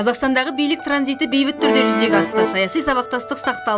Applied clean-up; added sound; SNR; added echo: none; Accordion; -2 dB; none.